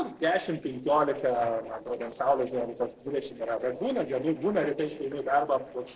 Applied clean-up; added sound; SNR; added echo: neural separator model SepFormer DNS4.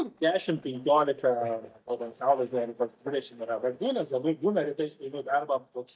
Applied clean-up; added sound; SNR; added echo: neural mask model DeepFilterNet 3.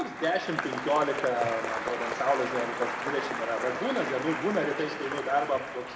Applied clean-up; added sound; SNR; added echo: none; Applause; 4 dB; reverberation time 1.3 s.